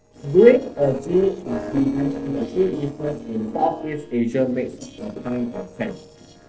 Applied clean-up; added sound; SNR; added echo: neural separator model SepFormer DNS4.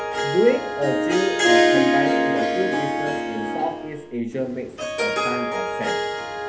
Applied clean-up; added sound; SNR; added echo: none; Harp; -4 dB; reverberation time 0.3 s.